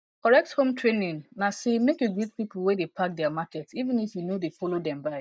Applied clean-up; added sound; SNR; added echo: neural mask model DeepFilterNet 3.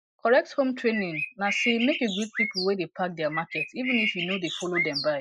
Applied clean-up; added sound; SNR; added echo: classical method Wiener filter.